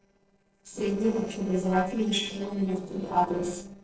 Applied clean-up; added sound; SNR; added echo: neural separator model SepFormer DNS4.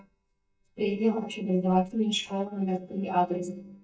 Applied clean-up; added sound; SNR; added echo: neural mask model DeepFilterNet 3.